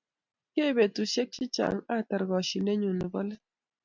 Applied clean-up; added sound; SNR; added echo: none; none; none; none.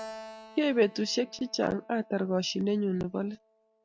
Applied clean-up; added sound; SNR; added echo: none; Keyboard (musical); 19 dB; none.